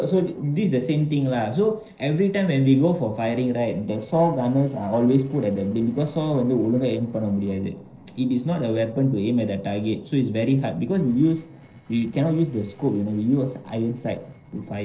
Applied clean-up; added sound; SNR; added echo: neural separator model SepFormer DNS4.